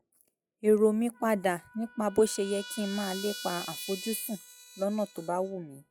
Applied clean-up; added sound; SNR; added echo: classical method log-MMSE.